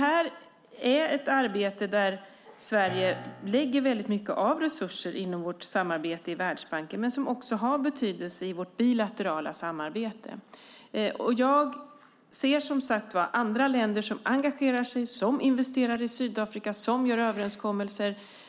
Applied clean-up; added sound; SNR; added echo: none; Piano; 14 dB; none.